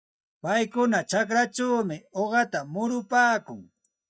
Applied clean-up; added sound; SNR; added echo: neural mask model DeepFilterNet 3.